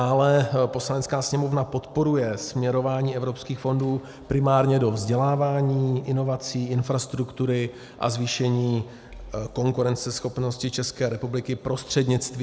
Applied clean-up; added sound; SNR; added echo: none; none; none; none.